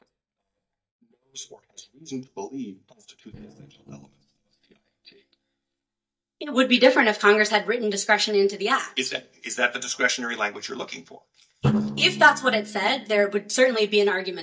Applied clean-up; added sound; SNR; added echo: neural mask model DeepFilterNet 3.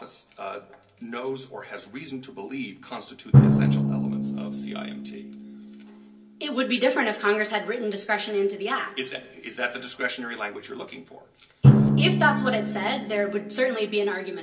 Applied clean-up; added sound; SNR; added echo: none; Drum; -3 dB; reverberation time 0.3 s.